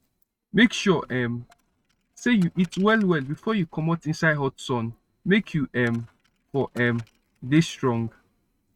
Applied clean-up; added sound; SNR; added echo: neural mask model RNNoise.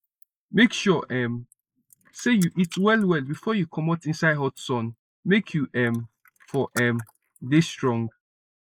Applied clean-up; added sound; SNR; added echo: neural mask model Resemble Enhance denoiser.